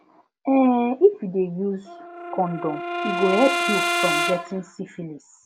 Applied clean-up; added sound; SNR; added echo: none; Brass instrument; 3 dB; none.